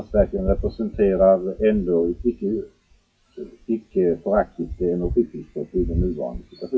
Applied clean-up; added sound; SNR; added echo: classical method WPE with log-MMSE.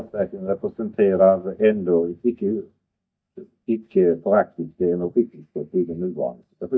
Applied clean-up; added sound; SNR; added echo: neural mask model DeepFilterNet 3.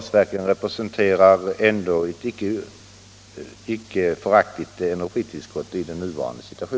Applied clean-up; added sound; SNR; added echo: none; none; none; none.